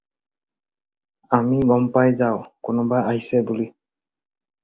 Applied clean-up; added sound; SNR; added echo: none; none; none; none.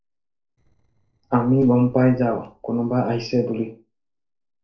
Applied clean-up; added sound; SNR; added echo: neural separator model SepFormer DNS4.